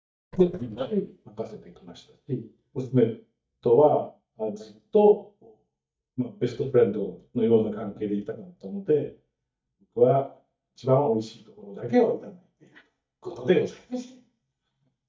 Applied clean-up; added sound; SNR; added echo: neural mask model DeepFilterNet 3.